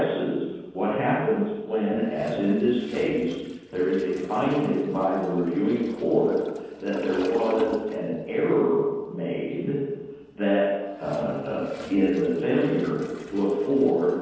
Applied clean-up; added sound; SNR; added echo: neural separator model SepFormer DNS4.